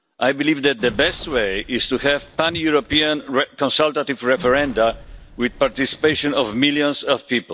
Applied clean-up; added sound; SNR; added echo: none; Crackle; 20 dB; none.